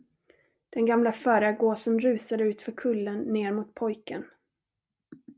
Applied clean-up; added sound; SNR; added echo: none; none; none; none.